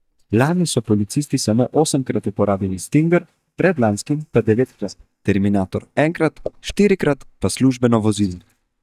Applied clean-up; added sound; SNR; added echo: neural mask model DeepFilterNet 3.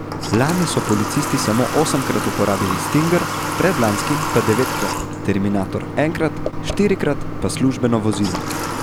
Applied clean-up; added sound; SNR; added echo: none; Water tap, faucet / Water; 4 dB; none.